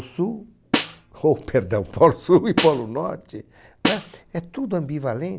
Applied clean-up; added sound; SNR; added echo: none; Snare drum; 7 dB; none.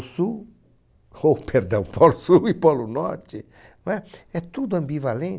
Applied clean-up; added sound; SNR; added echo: none; none; none; none.